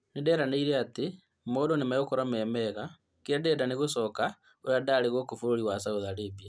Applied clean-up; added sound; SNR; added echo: none; none; none; none.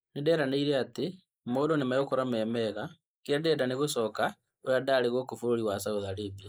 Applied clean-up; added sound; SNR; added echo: neural mask model Resemble Enhance denoiser.